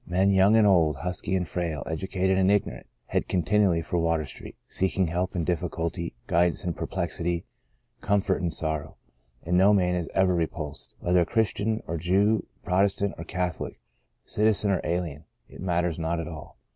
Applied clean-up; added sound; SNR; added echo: none; none; none; none.